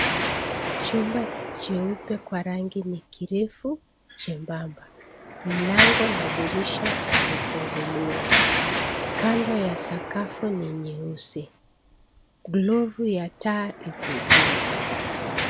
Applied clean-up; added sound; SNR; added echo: none; Mechanisms; -2 dB; none.